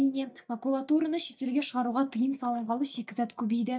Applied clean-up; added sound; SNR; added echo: neural mask model DeepFilterNet 3.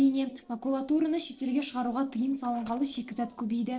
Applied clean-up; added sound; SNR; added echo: neural separator model SepFormer DNS4.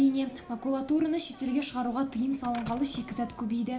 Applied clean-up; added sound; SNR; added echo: none; Slam; 19 dB; reverberation time 0.4 s.